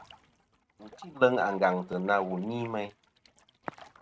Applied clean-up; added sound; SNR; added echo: neural mask model RNNoise.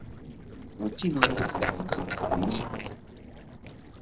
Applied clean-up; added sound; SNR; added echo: neural separator model SepFormer DNS4.